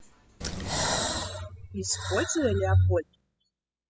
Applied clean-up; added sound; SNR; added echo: classical method spectral subtraction.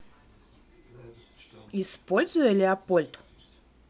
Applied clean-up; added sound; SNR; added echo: none; none; none; none.